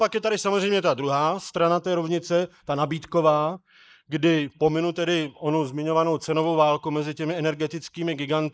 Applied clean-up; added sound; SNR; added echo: neural mask model Resemble Enhance denoiser.